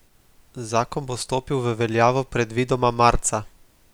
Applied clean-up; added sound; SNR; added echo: none; none; none; none.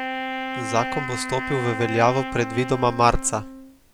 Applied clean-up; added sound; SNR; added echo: none; Wind instrument, woodwind instrument; 7 dB; none.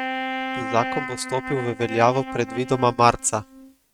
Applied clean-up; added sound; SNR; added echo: neural mask model RNNoise.